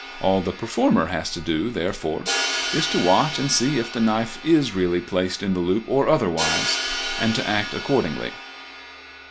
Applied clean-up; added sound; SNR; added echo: none; Crash cymbal; 8 dB; none.